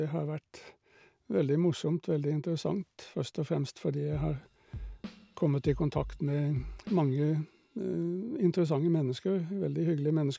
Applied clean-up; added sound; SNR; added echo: none; Drum kit; 13 dB; none.